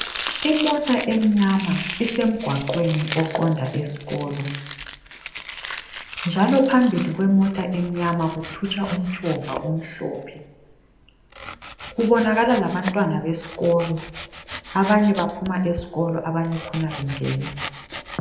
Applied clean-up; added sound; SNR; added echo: none; Domestic sounds, home sounds; 11 dB; reverberation time 0.8 s.